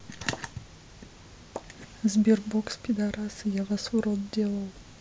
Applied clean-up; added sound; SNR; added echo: none; none; none; none.